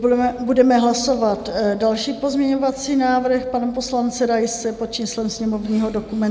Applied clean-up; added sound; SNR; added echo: none; none; none; none.